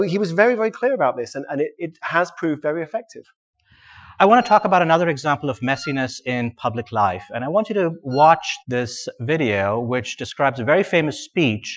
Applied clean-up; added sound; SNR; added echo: classical method Wiener filter.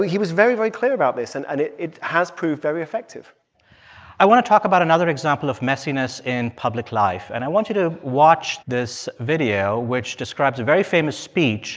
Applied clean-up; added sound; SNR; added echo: none; none; none; none.